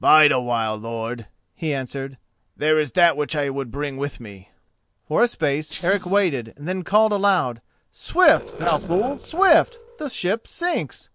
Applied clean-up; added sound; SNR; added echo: neural separator model SepFormer DNS4.